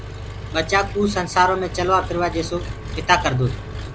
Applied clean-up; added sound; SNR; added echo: none; Engine; 9 dB; none.